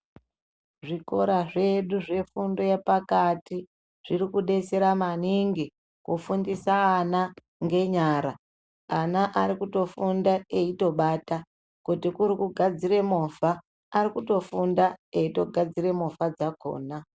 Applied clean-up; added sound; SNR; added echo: none; none; none; none.